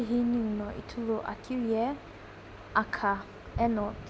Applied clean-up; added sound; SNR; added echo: none; none; none; none.